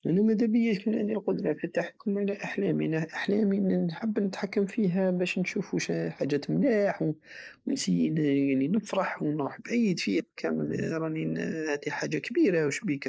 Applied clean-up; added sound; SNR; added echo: neural mask model Resemble Enhance denoiser.